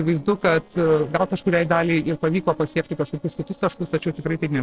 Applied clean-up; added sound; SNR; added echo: neural separator model SepFormer DNS4.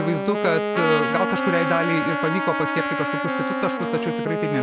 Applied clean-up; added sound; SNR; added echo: none; Trumpet + Wind instrument, woodwind instrument; 0 dB; none.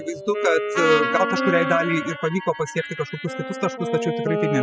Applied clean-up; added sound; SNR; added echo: classical method spectral subtraction.